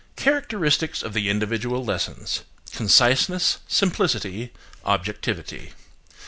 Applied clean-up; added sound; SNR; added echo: none; none; none; none.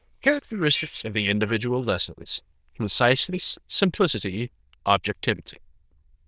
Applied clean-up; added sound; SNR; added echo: neural diffusion model UNIVERSE++.